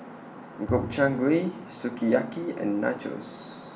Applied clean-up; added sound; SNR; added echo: none; Bowed string instrument; 14 dB; none.